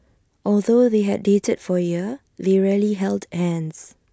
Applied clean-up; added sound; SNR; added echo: none; none; none; none.